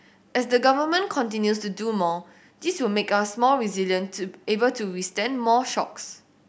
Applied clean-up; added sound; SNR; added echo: none; none; none; none.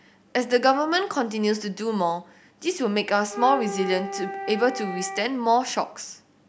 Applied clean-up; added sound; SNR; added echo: none; Wind instrument, woodwind instrument; 9 dB; none.